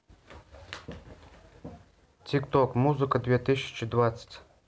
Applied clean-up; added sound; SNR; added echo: none; none; none; none.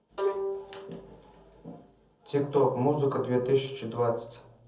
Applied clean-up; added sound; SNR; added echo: none; Bowed string instrument; 8 dB; reverberation time 0.7 s.